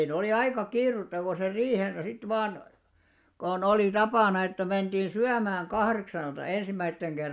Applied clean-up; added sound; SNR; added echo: none; none; none; none.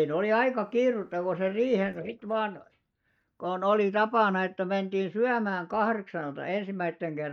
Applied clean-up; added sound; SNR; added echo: neural mask model DeepFilterNet 3.